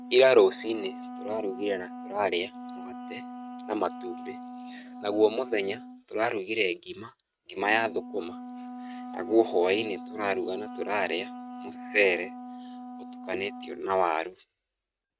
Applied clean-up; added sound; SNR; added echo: neural mask model RNNoise.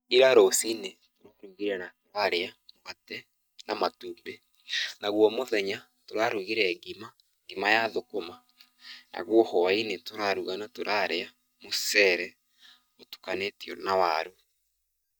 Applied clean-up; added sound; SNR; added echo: neural mask model DeepFilterNet 3.